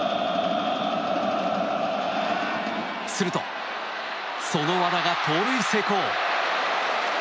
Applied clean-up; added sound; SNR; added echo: none; none; none; none.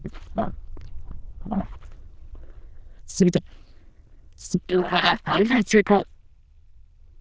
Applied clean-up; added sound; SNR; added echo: neural diffusion model UNIVERSE++.